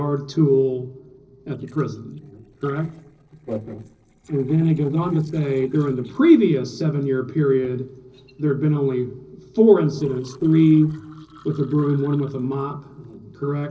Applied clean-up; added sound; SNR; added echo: neural separator model SepFormer DNS4.